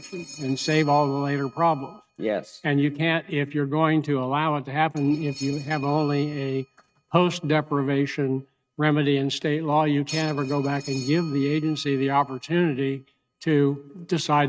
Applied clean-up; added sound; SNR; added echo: neural mask model RNNoise.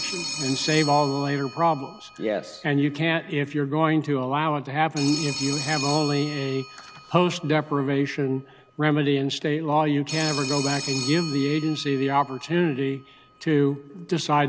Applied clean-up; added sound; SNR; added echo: none; Telephone; 12 dB; none.